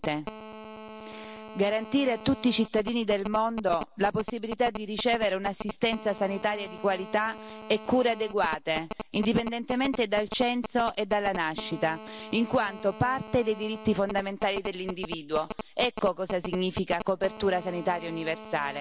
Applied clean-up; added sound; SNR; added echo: none; Telephone; 12 dB; none.